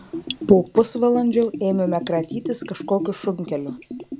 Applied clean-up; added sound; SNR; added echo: none; Bathtub (filling or washing) / Gurgling; 11 dB; none.